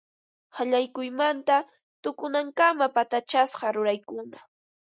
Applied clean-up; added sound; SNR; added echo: none; none; none; none.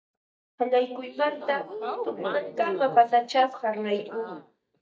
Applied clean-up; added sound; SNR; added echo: neural mask model DeepFilterNet 3.